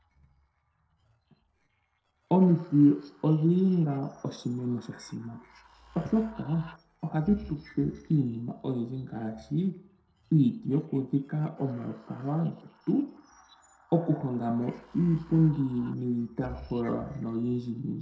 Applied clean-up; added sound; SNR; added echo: neural separator model SepFormer DNS4.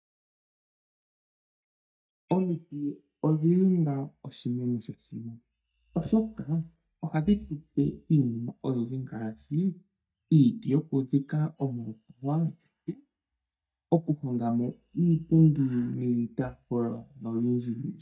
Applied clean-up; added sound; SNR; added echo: neural mask model DeepFilterNet 3.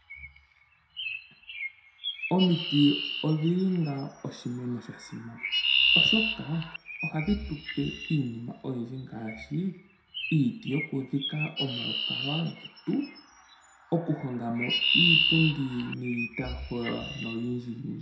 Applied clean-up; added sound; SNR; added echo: none; Chirp, tweet; 1 dB; reverberation time 0.6 s.